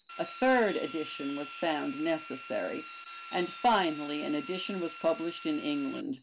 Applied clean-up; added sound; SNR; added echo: none; Chime + Drill; 10 dB; none.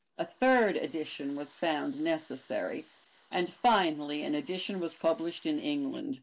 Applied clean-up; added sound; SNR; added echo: neural mask model Resemble Enhance denoiser.